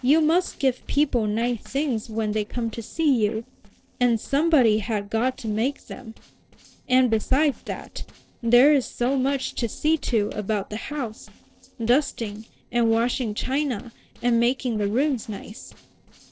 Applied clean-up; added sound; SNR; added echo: neural separator model SepFormer DNS4.